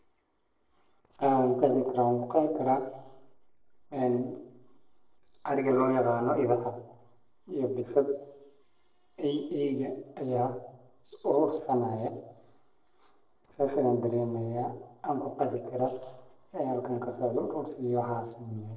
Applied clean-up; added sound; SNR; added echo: neural separator model SepFormer DNS4.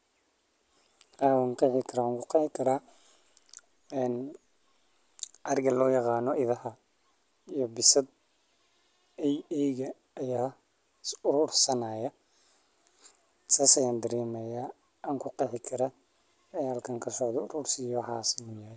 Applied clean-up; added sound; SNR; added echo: none; none; none; none.